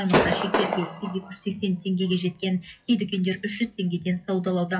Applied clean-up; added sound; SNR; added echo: classical method WPE with log-MMSE.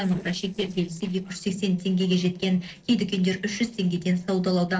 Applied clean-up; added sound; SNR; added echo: neural separator model SepFormer DNS4.